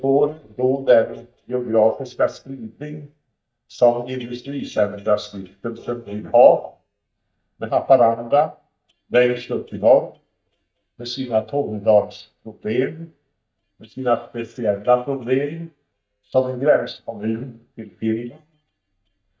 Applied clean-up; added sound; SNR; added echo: neural mask model DeepFilterNet 3.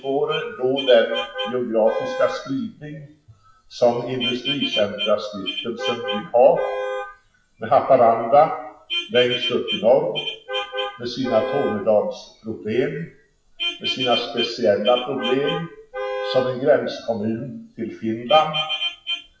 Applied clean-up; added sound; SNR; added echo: classical method WPE with log-MMSE.